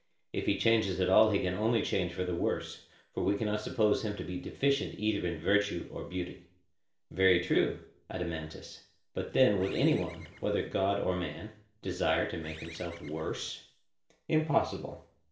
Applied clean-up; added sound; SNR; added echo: none; Bird; 17 dB; reverberation time 0.5 s.